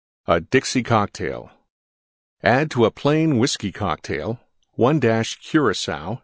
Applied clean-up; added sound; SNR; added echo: none; none; none; none.